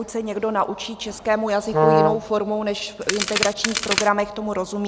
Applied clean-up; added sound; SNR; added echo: none; Brass instrument + Crack; -3 dB; none.